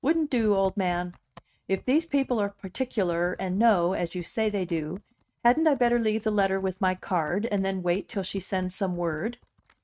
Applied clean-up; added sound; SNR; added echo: neural mask model RNNoise.